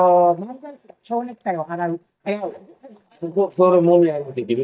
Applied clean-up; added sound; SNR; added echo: neural mask model DeepFilterNet 3.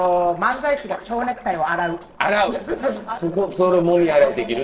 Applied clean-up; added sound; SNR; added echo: neural separator model SepFormer DNS4.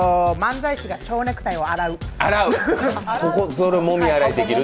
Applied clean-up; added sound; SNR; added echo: none; none; none; none.